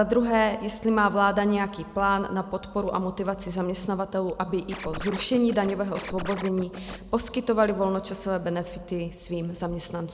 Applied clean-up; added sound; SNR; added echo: none; Scratching (performance technique); 11 dB; none.